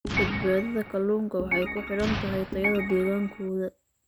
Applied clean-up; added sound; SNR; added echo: none; Organ + Explosion; 5 dB; none.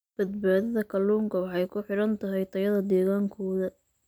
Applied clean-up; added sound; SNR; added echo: none; none; none; none.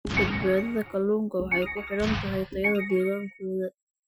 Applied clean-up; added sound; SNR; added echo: classical method Wiener filter.